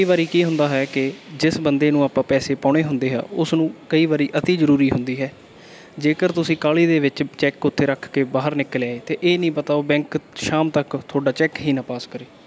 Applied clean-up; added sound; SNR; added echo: none; none; none; none.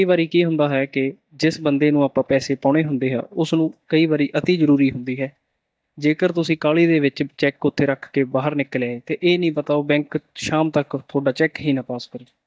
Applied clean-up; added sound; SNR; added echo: neural mask model DeepFilterNet 3.